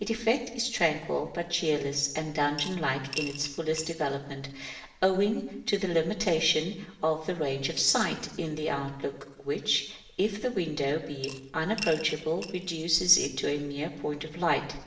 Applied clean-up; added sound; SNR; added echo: none; Coin (dropping) / Glass; 13 dB; reverberation time 0.8 s.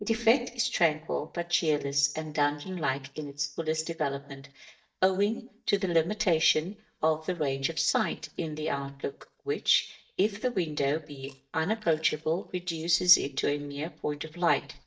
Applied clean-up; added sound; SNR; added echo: neural mask model DeepFilterNet 3.